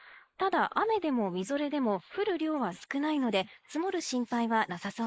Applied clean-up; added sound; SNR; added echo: neural mask model Resemble Enhance denoiser.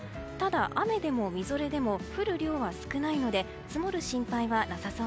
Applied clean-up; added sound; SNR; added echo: none; none; none; none.